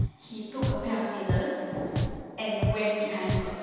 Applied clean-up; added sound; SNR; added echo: none; Drum; 0 dB; reverberation time 2.1 s.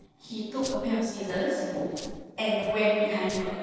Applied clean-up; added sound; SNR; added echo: neural separator model SepFormer DNS4.